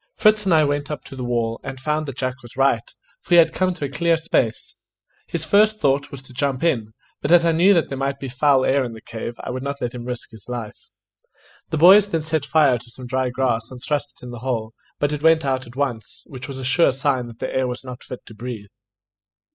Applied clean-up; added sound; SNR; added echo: classical method spectral subtraction.